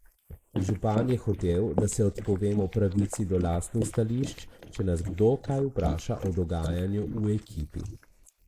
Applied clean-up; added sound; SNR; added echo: neural mask model Resemble Enhance denoiser.